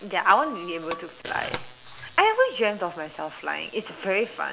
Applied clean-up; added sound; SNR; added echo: none; Shatter; 14 dB; none.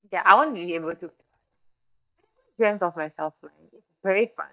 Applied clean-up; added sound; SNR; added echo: neural mask model DeepFilterNet 3.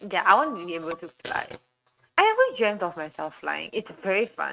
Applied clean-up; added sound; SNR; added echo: neural mask model RNNoise.